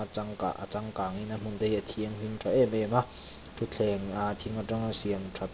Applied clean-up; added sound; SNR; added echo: none; none; none; none.